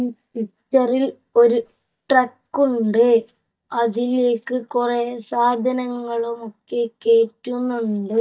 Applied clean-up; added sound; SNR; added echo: neural mask model DeepFilterNet 3.